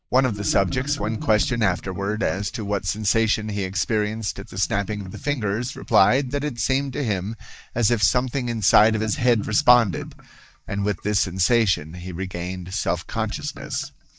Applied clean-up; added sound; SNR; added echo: neural mask model DeepFilterNet 3.